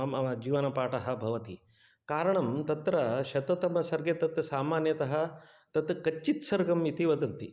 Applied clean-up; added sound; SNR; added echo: none; none; none; none.